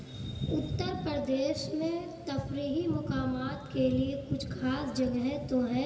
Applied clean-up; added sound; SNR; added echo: none; none; none; reverberation time 2.3 s.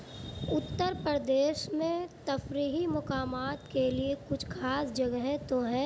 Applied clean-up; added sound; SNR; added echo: none; none; none; none.